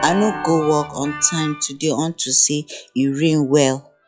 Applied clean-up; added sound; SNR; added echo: classical method log-MMSE.